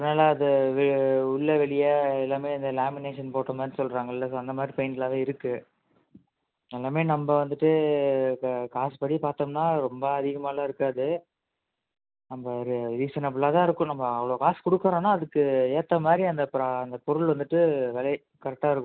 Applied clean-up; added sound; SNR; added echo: none; none; none; none.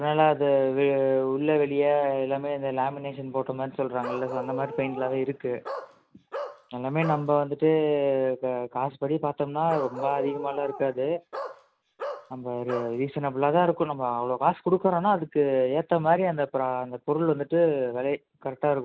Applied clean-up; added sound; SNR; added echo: none; Bark; 11 dB; none.